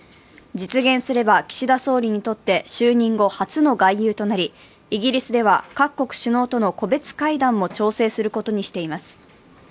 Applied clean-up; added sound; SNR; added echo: none; none; none; none.